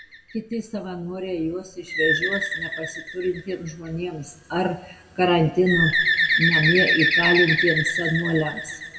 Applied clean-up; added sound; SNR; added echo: none; Bird; 0 dB; reverberation time 1.3 s.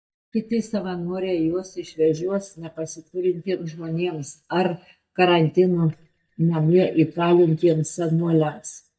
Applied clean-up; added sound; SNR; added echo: neural mask model DeepFilterNet 3.